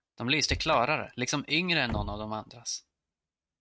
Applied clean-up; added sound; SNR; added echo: neural mask model RNNoise.